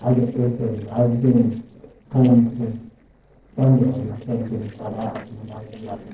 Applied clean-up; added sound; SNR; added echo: neural separator model SepFormer DNS4.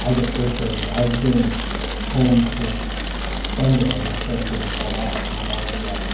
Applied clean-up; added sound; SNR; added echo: none; Mechanisms / Bicycle; 2 dB; reverberation time 0.9 s.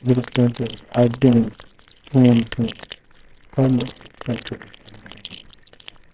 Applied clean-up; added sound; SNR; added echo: neural separator model SepFormer WHAMR!.